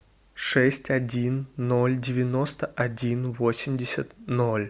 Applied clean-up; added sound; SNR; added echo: none; none; none; none.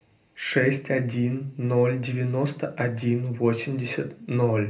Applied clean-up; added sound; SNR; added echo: none; none; none; reverberation time 0.3 s.